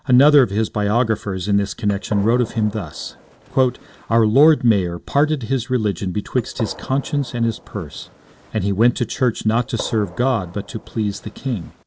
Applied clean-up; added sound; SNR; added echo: none; Gunshot, gunfire; 19 dB; none.